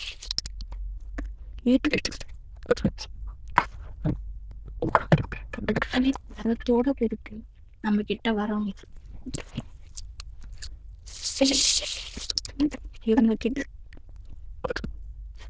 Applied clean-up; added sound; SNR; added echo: neural diffusion model UNIVERSE++.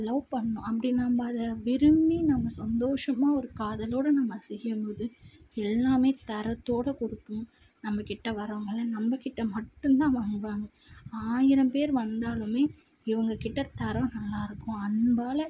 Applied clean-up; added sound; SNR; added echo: none; none; none; none.